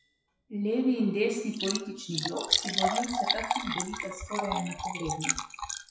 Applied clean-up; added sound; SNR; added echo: classical method WPE with log-MMSE.